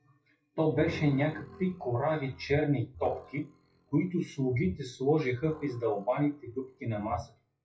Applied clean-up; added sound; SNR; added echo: classical method WPE with log-MMSE.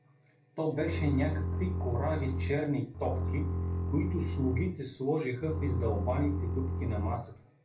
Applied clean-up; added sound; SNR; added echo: none; Bowed string instrument; -1 dB; reverberation time 0.3 s.